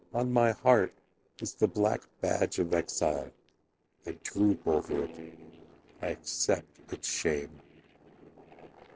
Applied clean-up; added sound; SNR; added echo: neural separator model SepFormer DNS4.